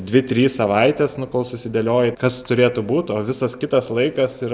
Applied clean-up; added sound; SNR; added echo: none; none; none; none.